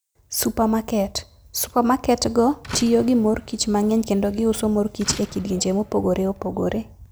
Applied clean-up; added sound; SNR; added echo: none; Slam; 18 dB; none.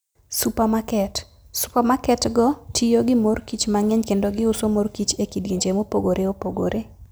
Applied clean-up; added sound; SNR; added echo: none; none; none; none.